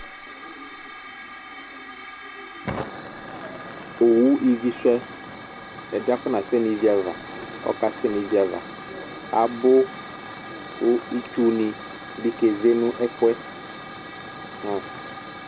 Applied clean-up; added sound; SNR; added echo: none; Hiss / Fire; 13 dB; none.